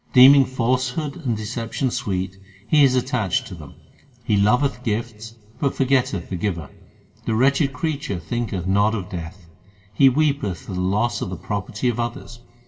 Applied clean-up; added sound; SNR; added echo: none; none; none; reverberation time 0.4 s.